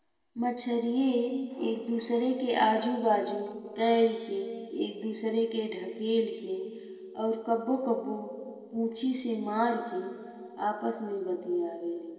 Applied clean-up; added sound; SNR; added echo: neural separator model SepFormer DNS4.